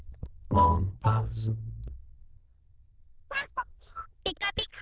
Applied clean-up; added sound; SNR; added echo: neural diffusion model UNIVERSE++.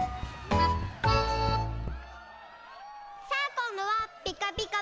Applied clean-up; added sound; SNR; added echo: none; Tap + Crowd; 13 dB; none.